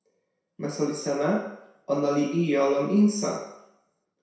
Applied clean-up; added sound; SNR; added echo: none; none; none; reverberation time 0.7 s.